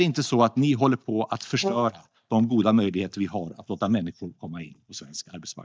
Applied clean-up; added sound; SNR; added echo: neural mask model DeepFilterNet 3.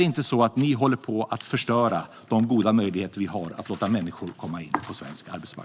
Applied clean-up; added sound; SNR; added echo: none; none; none; none.